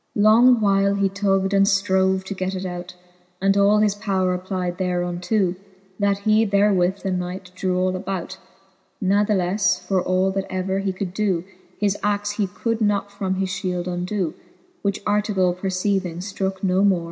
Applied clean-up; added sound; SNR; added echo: none; none; none; none.